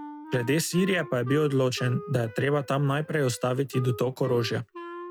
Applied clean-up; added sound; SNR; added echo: none; Wind instrument, woodwind instrument; 15 dB; none.